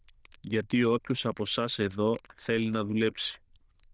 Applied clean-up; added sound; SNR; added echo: neural diffusion model UNIVERSE++.